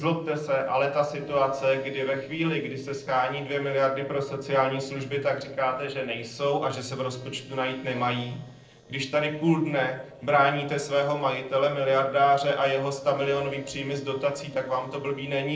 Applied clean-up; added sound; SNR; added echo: neural separator model SepFormer DNS4.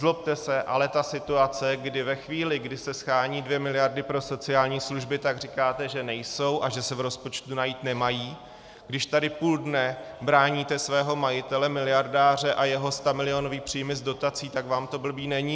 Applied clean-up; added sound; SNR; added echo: none; none; none; none.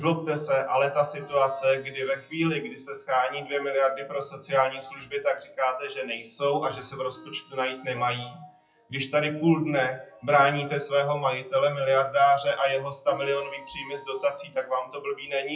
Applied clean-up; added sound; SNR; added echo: classical method WPE with log-MMSE.